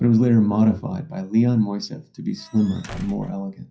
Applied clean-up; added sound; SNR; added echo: classical method WPE with log-MMSE.